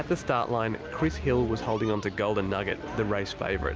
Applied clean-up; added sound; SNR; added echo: none; none; none; none.